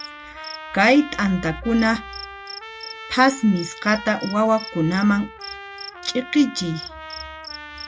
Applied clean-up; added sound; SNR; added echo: none; Cricket + Trumpet; 14 dB; none.